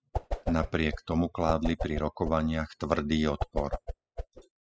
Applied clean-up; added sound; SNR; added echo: classical method spectral subtraction.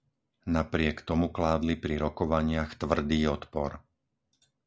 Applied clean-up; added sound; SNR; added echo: none; none; none; none.